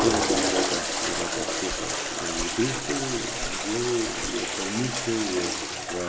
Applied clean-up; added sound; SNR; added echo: none; Toilet flush; -2 dB; reverberation time 1.3 s.